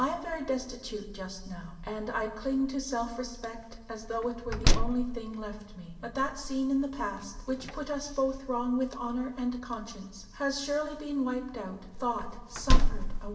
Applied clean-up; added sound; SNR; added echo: none; Slam; -2 dB; reverberation time 1.2 s.